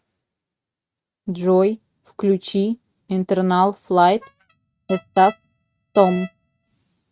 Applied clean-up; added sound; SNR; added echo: neural mask model RNNoise.